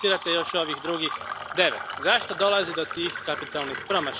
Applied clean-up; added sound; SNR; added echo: none; Fill (with liquid); 8 dB; none.